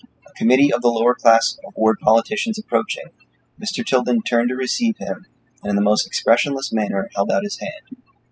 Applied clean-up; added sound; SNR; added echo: classical method spectral subtraction.